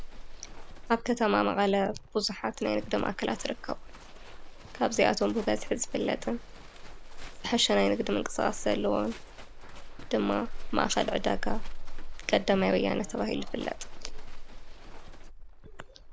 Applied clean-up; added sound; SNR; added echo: none; Livestock, farm animals, working animals; 6 dB; none.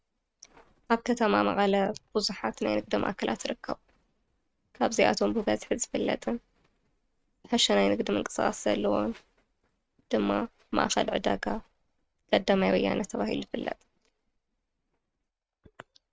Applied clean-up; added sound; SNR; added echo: neural mask model RNNoise.